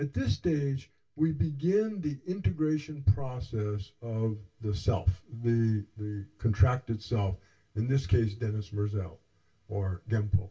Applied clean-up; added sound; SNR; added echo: none; none; none; reverberation time 0.2 s.